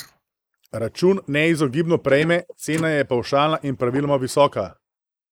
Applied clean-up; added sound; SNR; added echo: neural mask model Resemble Enhance denoiser.